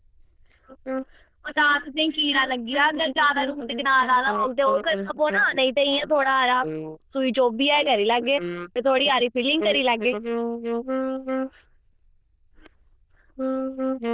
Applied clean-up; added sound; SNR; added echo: neural diffusion model UNIVERSE++.